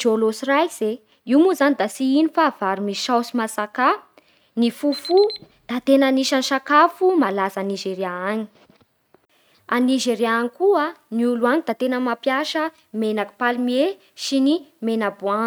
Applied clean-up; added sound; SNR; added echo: none; Alarm; 15 dB; none.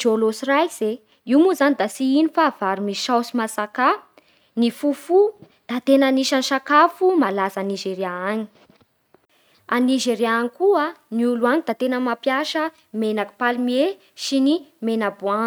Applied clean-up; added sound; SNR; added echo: none; none; none; none.